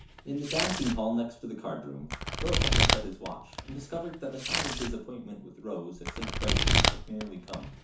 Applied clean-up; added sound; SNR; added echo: none; Domestic sounds, home sounds; -5 dB; reverberation time 0.9 s.